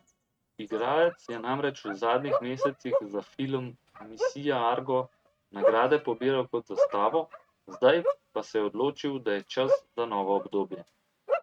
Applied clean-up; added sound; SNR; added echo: neural mask model RNNoise.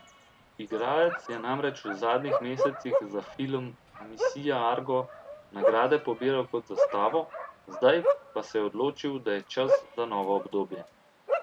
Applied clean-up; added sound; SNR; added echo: none; Bark; 3 dB; none.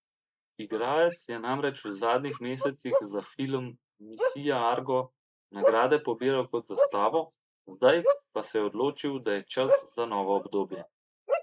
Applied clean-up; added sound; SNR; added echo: neural mask model Resemble Enhance denoiser.